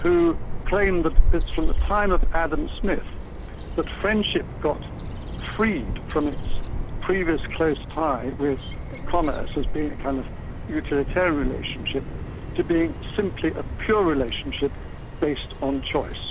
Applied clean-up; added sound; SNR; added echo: none; Bird vocalization, bird call, bird song; 0 dB; none.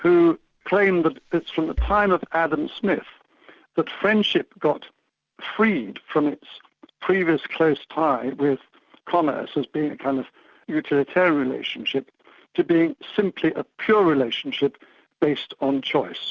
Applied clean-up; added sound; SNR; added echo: none; none; none; none.